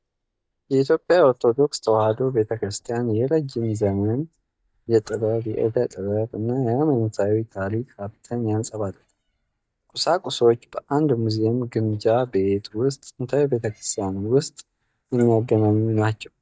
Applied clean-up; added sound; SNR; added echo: neural mask model DeepFilterNet 3.